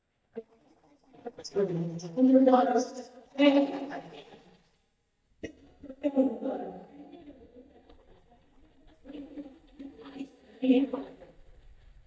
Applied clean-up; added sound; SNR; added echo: neural mask model DeepFilterNet 3.